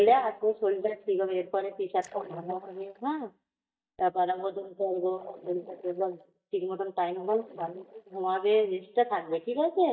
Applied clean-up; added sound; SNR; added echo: neural mask model DeepFilterNet 3.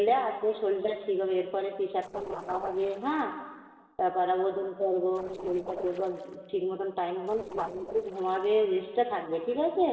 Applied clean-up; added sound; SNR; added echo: neural separator model SepFormer DNS4.